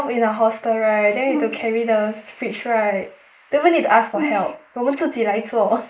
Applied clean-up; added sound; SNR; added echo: neural mask model Resemble Enhance denoiser.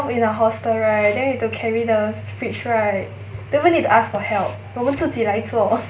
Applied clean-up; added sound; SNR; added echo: none; none; none; none.